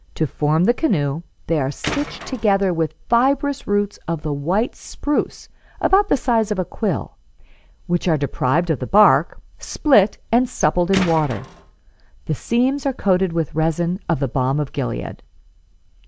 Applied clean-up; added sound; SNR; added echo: none; Tools; 9 dB; none.